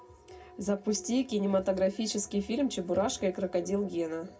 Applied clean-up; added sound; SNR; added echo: none; none; none; reverberation time 0.2 s.